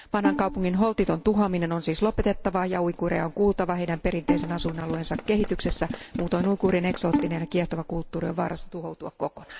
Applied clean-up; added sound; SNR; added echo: none; Tools + Bowed string instrument; 7 dB; none.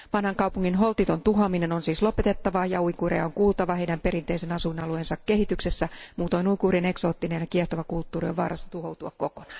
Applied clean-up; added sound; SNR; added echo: none; none; none; none.